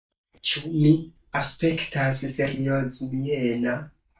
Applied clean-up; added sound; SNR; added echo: neural mask model DeepFilterNet 3.